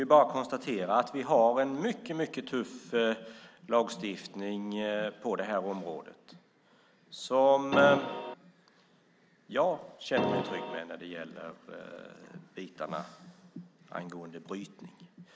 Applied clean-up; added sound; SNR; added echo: none; Keyboard (musical); 0 dB; none.